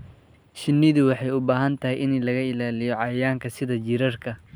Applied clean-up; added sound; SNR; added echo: none; none; none; none.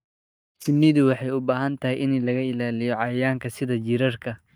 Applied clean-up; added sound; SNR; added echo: neural mask model DeepFilterNet 3.